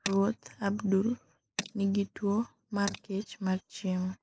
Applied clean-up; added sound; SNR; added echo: neural mask model Resemble Enhance denoiser.